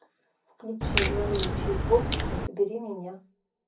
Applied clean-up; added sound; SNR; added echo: none; Crack; -3 dB; reverberation time 0.3 s.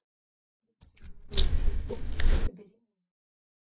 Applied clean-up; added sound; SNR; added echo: neural mask model DeepFilterNet 3.